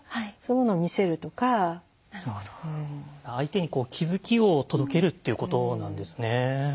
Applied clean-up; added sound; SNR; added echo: none; none; none; none.